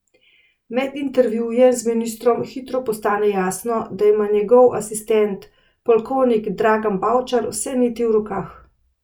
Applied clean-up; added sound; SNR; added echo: none; none; none; none.